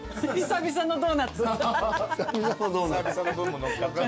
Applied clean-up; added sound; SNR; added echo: none; none; none; none.